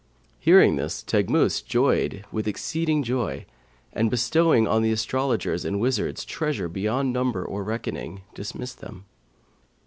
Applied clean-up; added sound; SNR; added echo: none; none; none; none.